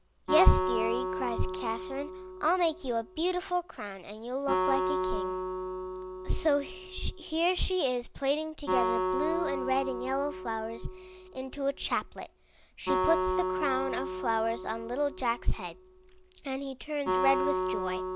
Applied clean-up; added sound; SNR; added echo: none; Acoustic guitar; 3 dB; none.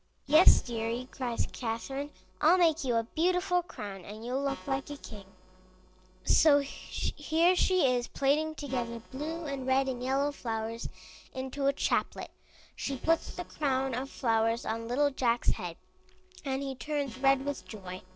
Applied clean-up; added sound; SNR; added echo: neural separator model SepFormer DNS4.